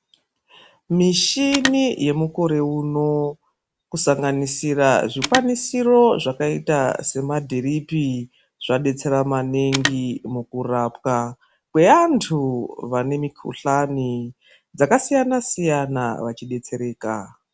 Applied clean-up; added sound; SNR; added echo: none; Telephone; 11 dB; none.